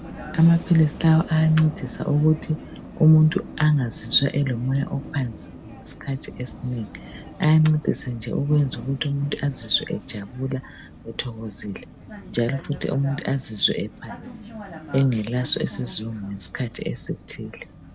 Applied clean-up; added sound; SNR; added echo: none; Vehicle; 15 dB; none.